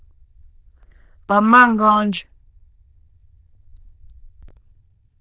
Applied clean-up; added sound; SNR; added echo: neural diffusion model UNIVERSE++.